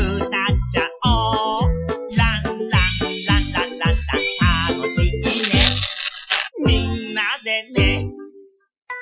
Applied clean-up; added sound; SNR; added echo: classical method Wiener filter.